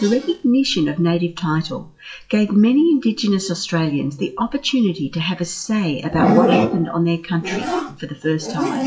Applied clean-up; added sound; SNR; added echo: classical method WPE with log-MMSE.